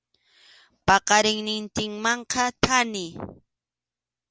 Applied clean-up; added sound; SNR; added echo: none; none; none; none.